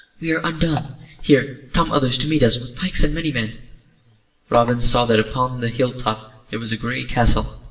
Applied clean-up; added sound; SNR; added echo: none; none; none; reverberation time 0.7 s.